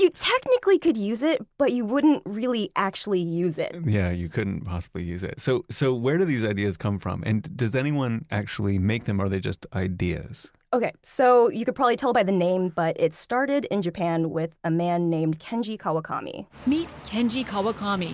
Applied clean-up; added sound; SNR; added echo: none; none; none; none.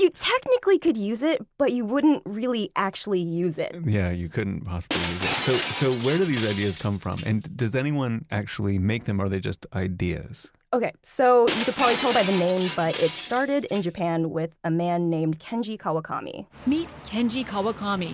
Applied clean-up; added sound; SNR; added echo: none; Shatter; 7 dB; none.